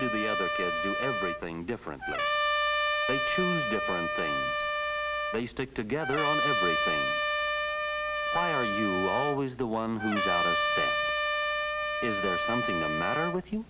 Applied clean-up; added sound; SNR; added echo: none; Trumpet; -4 dB; none.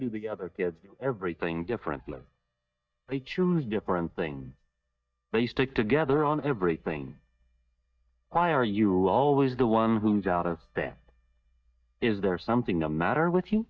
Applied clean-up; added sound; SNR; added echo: neural mask model DeepFilterNet 3.